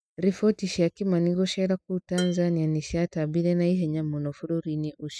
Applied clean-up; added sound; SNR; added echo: classical method spectral subtraction.